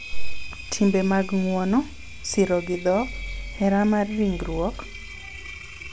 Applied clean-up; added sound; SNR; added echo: none; Engine; 17 dB; none.